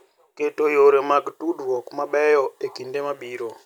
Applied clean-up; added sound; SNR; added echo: none; none; none; none.